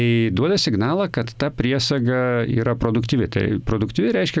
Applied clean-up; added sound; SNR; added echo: none; none; none; none.